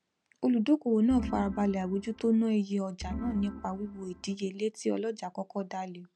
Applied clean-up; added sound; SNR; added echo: none; Organ; 10 dB; none.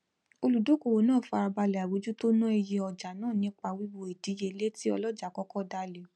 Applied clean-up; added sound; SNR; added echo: none; none; none; none.